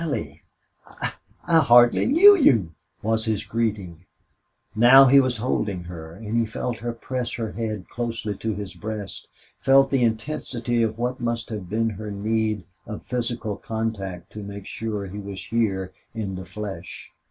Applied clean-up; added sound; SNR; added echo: none; none; none; none.